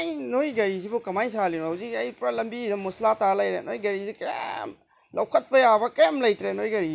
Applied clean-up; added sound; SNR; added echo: none; none; none; none.